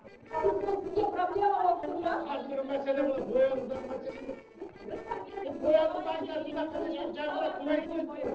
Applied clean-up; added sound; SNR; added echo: neural separator model SepFormer DNS4.